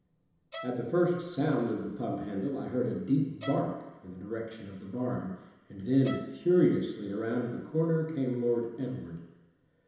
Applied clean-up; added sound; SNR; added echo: none; Bowed string instrument; 18 dB; reverberation time 1.0 s.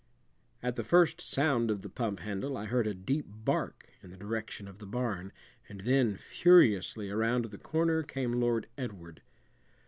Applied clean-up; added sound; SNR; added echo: none; none; none; none.